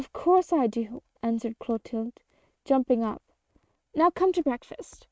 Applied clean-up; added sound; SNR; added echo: neural mask model RNNoise.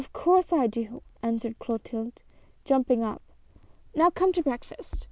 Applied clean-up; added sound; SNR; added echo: none; Crackle; 19 dB; none.